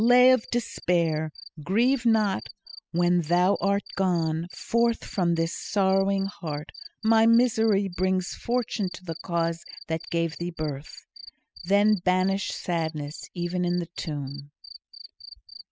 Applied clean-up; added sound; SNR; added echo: classical method spectral subtraction.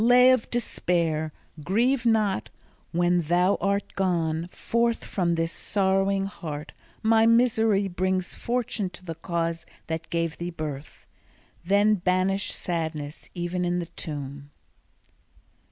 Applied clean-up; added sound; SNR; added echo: neural mask model Resemble Enhance denoiser.